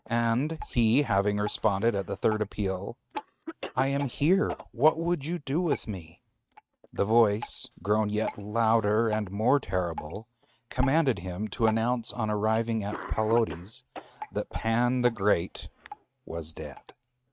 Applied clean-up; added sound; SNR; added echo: neural mask model RNNoise.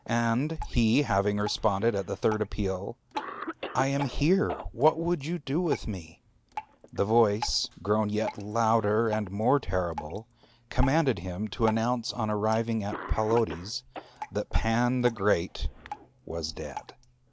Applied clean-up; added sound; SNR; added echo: none; Cough + Drip; 15 dB; none.